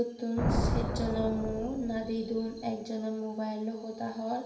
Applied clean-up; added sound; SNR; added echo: none; Thunder; 2 dB; reverberation time 0.9 s.